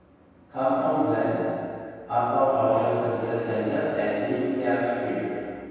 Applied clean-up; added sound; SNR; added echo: none; Crowd; 20 dB; reverberation time 2.2 s.